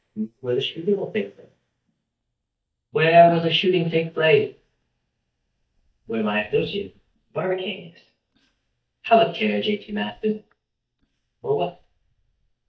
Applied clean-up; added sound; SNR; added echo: neural mask model DeepFilterNet 3.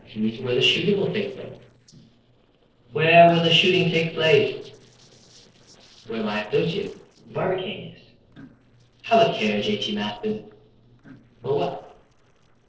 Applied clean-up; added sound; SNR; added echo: neural separator model SepFormer DNS4.